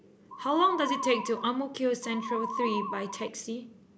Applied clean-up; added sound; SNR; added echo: none; Musical instrument; 5 dB; none.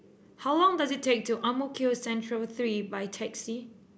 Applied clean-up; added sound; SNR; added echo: none; none; none; none.